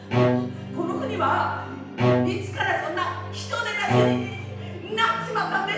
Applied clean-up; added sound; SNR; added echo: none; Bowed string instrument; 0 dB; reverberation time 0.9 s.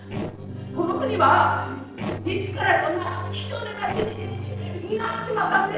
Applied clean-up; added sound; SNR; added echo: neural separator model SepFormer DNS4.